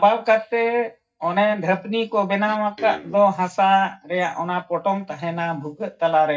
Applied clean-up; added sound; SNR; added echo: neural mask model DeepFilterNet 3.